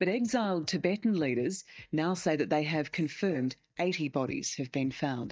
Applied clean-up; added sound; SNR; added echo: neural mask model DeepFilterNet 3.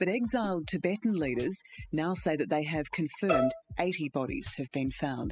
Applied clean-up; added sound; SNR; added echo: classical method spectral subtraction.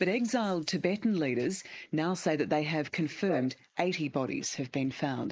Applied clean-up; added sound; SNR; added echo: neural mask model Resemble Enhance denoiser.